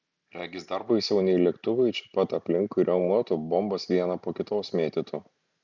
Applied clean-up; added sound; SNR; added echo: none; none; none; none.